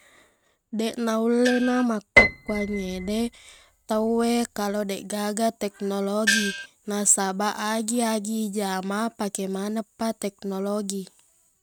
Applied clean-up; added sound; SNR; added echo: neural mask model RNNoise.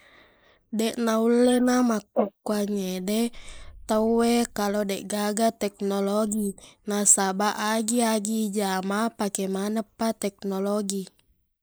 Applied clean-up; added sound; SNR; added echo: neural mask model Resemble Enhance denoiser.